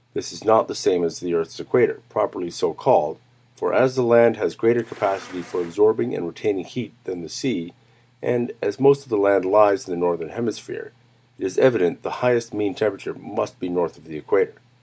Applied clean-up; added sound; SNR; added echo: none; Insect; 19 dB; none.